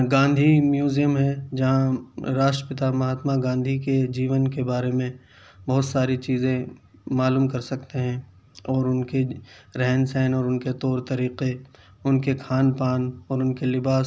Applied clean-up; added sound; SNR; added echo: none; none; none; none.